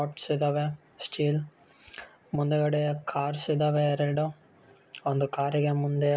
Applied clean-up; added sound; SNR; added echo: none; none; none; none.